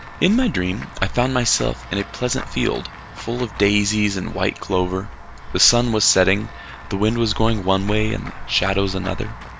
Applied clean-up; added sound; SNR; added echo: none; Walk, footsteps / Run / Bell; 16 dB; none.